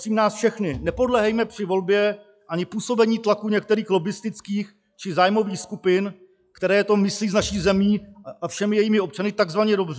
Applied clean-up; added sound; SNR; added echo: classical method log-MMSE.